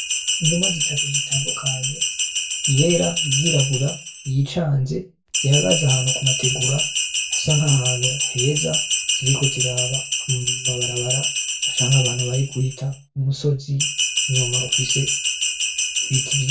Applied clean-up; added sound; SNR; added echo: none; Bell; -1 dB; reverberation time 0.2 s.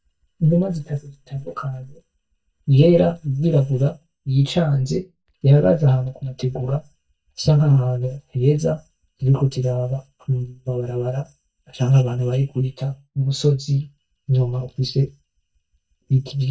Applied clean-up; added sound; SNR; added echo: neural mask model DeepFilterNet 3.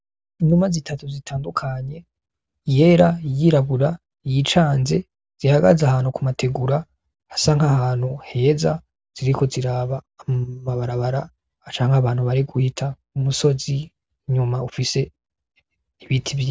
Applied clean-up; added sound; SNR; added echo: none; none; none; none.